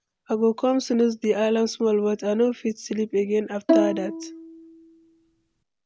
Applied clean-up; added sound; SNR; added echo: none; Bowed string instrument; 2 dB; none.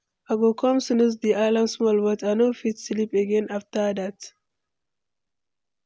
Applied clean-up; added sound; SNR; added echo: none; none; none; none.